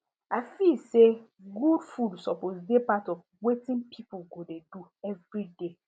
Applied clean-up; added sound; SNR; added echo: none; none; none; none.